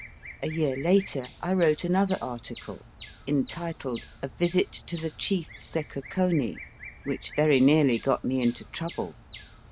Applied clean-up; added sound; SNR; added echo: none; Bird vocalization, bird call, bird song; 17 dB; none.